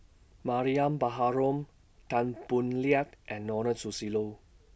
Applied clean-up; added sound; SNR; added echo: none; none; none; none.